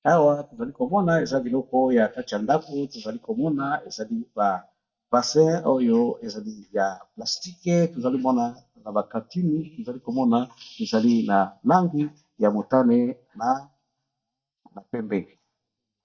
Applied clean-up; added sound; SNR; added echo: neural mask model DeepFilterNet 3.